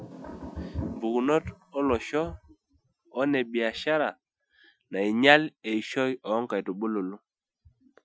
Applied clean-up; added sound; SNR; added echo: classical method Wiener filter.